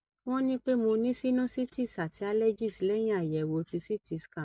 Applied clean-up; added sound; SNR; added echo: none; none; none; none.